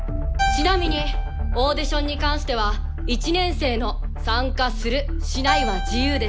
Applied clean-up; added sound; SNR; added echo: none; Keyboard (musical); 10 dB; none.